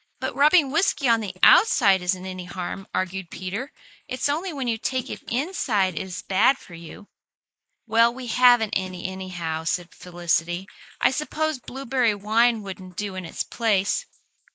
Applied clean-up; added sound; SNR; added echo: neural mask model Resemble Enhance denoiser.